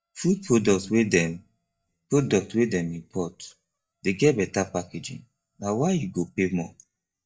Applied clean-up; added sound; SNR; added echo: neural mask model DeepFilterNet 3.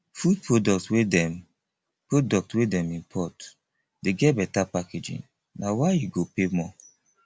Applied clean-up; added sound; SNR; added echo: none; none; none; none.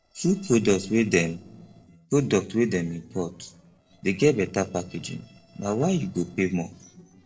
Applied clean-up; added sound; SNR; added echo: neural separator model SepFormer DNS4.